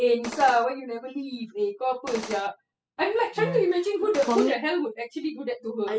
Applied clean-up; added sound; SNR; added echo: classical method spectral subtraction.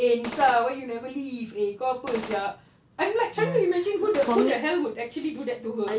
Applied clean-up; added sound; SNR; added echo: none; Gunshot, gunfire; 10 dB; none.